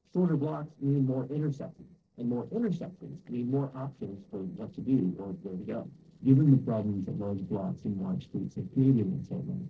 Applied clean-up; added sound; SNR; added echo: neural separator model SepFormer DNS4.